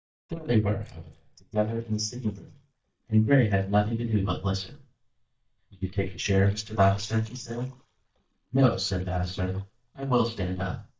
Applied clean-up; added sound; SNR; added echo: neural mask model DeepFilterNet 3.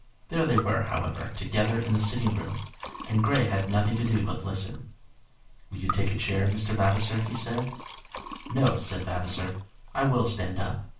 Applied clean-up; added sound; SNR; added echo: none; Liquid; 14 dB; reverberation time 0.3 s.